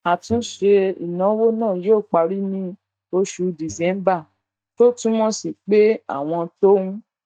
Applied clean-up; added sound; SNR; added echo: neural mask model DeepFilterNet 3.